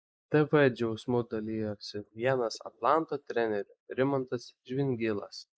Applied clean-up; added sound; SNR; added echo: neural mask model Resemble Enhance denoiser.